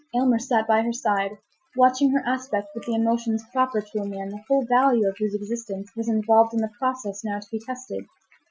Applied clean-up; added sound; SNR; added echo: classical method Wiener filter.